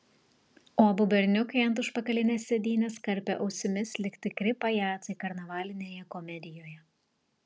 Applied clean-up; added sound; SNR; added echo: none; none; none; none.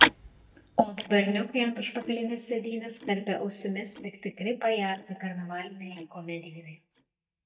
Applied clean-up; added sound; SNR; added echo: neural mask model DeepFilterNet 3.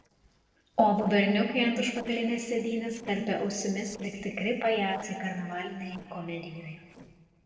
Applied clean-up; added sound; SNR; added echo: neural separator model SepFormer DNS4.